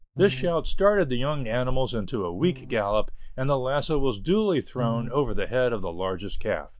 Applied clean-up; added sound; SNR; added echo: neural mask model DeepFilterNet 3.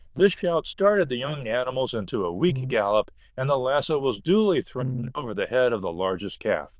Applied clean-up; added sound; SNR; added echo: neural diffusion model UNIVERSE++.